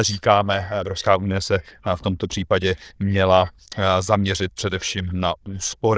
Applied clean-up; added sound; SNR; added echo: neural diffusion model UNIVERSE++.